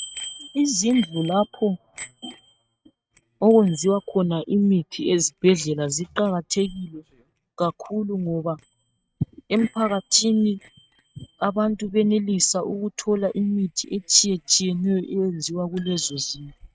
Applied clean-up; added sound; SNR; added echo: neural mask model RNNoise.